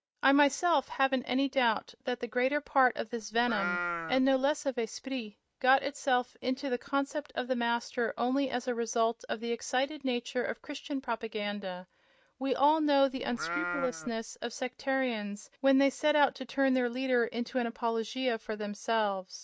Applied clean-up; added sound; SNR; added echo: neural mask model RNNoise.